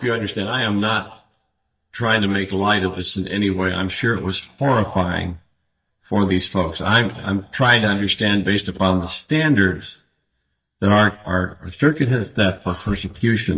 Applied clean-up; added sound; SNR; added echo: neural mask model DeepFilterNet 3.